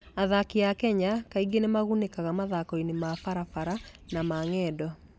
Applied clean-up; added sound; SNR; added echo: none; none; none; none.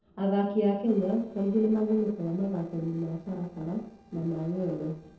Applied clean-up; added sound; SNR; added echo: neural separator model SepFormer DNS4.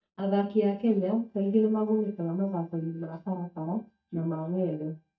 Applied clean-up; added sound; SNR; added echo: neural mask model DeepFilterNet 3.